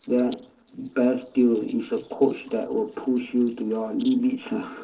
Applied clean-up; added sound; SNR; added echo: neural separator model SepFormer DNS4.